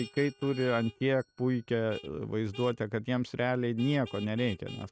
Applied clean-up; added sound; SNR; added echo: neural mask model RNNoise.